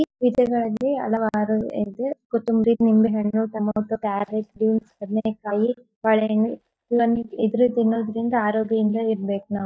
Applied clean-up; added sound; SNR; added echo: neural mask model DeepFilterNet 3.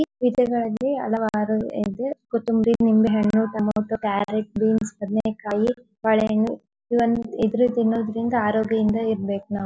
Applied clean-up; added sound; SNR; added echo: none; none; none; none.